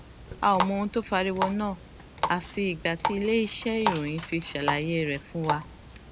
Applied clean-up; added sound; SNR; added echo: none; Water tap, faucet; 5 dB; none.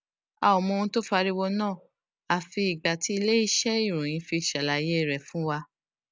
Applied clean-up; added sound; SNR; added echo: none; none; none; none.